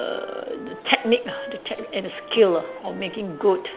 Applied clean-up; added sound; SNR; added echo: none; Wind instrument, woodwind instrument; 15 dB; none.